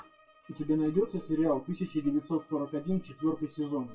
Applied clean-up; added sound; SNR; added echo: classical method WPE with log-MMSE.